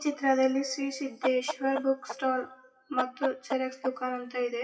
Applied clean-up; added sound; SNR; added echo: classical method WPE with log-MMSE.